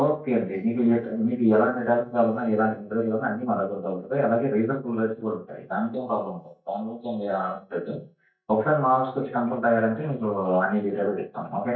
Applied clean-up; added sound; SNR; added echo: neural mask model DeepFilterNet 3.